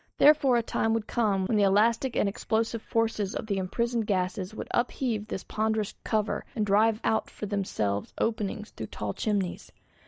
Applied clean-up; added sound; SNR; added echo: neural mask model DeepFilterNet 3.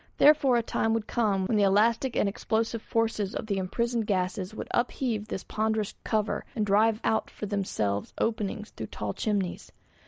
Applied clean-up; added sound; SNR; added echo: neural mask model Resemble Enhance denoiser.